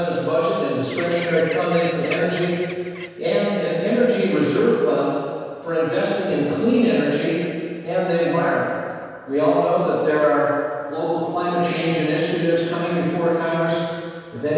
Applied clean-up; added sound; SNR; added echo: none; Bird; 13 dB; reverberation time 1.9 s.